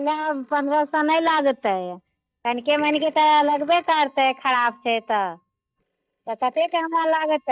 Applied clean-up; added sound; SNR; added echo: neural mask model DeepFilterNet 3.